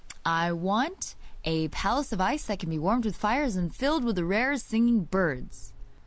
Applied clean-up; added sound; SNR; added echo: none; Rain; 13 dB; none.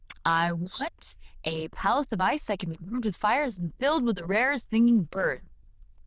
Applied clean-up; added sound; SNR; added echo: neural diffusion model UNIVERSE++.